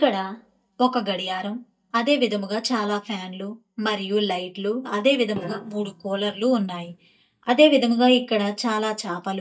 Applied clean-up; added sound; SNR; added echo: neural mask model DeepFilterNet 3.